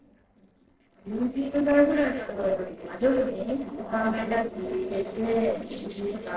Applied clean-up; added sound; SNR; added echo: neural separator model SepFormer DNS4.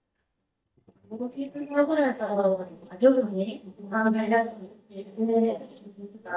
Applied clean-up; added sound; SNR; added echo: neural mask model DeepFilterNet 3.